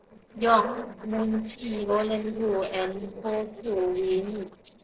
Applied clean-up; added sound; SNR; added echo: neural separator model SepFormer DNS4.